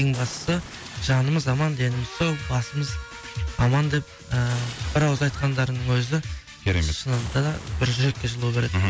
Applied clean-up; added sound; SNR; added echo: none; Harmonica + Boom; 18 dB; none.